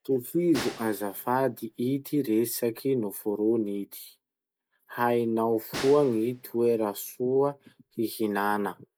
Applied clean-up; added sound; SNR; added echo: none; Snare drum; 17 dB; none.